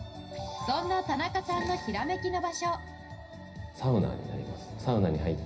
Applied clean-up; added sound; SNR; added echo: none; none; none; reverberation time 0.5 s.